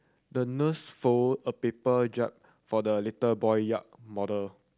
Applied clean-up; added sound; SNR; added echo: none; none; none; none.